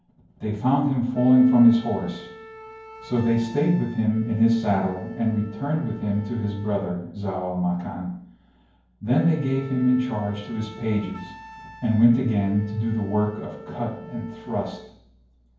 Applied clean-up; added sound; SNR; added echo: none; Wind instrument, woodwind instrument; 20 dB; reverberation time 0.9 s.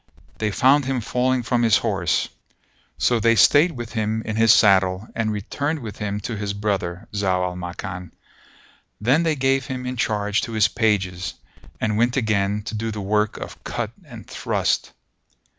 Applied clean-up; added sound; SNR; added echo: none; none; none; none.